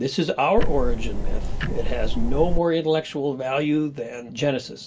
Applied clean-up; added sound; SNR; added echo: none; Tick-tock; -4 dB; reverberation time 0.2 s.